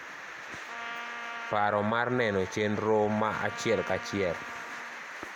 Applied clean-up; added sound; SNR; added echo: none; Trumpet; 12 dB; none.